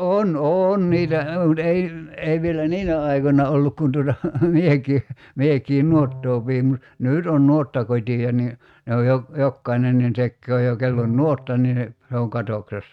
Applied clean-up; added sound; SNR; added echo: neural mask model RNNoise.